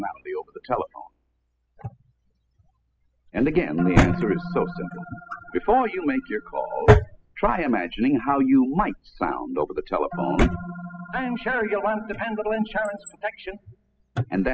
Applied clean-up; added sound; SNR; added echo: classical method spectral subtraction.